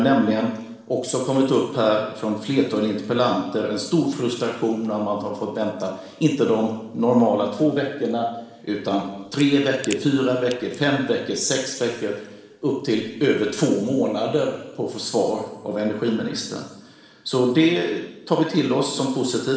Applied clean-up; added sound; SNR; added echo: neural separator model SepFormer DNS4.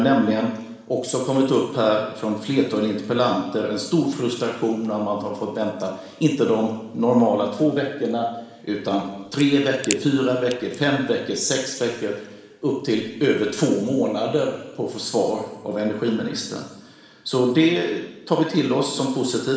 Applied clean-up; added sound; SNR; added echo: none; Crack; 13 dB; reverberation time 1.1 s.